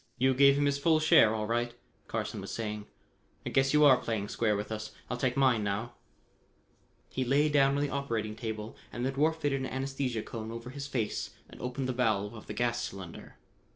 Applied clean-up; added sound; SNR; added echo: neural separator model SepFormer DNS4.